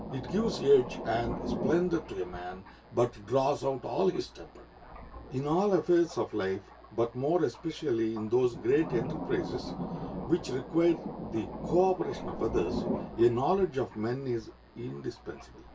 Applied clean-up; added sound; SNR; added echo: none; Thunder; 9 dB; reverberation time 0.1 s.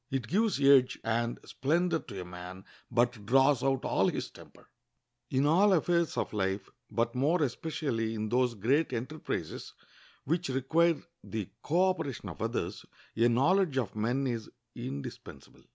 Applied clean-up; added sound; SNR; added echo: none; none; none; none.